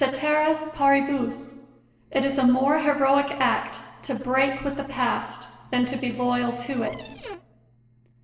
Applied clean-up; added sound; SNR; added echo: neural separator model SepFormer DNS4.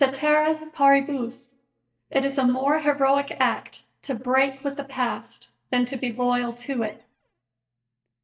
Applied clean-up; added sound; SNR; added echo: neural mask model DeepFilterNet 3.